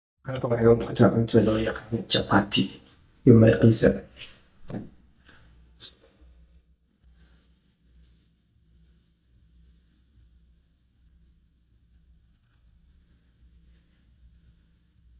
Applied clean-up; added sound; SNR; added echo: neural mask model DeepFilterNet 3.